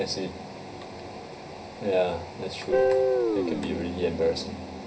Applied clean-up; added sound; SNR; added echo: none; Guitar; -1 dB; reverberation time 0.4 s.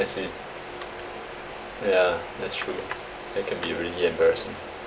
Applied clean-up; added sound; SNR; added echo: none; none; none; none.